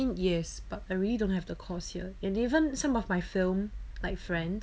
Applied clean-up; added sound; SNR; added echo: none; none; none; none.